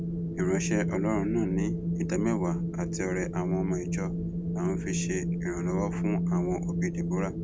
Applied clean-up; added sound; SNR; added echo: none; Wind; -2 dB; none.